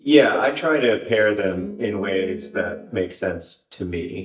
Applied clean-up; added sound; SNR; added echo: neural mask model DeepFilterNet 3.